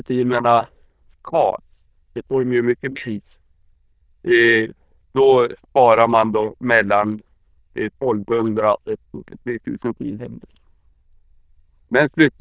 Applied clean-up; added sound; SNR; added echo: neural diffusion model UNIVERSE++.